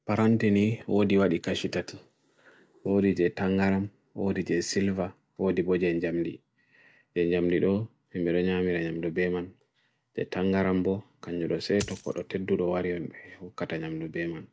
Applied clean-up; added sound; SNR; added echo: none; Coin (dropping); 13 dB; none.